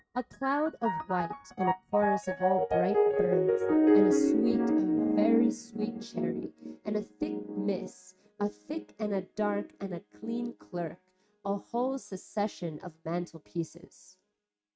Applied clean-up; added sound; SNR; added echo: neural mask model RNNoise.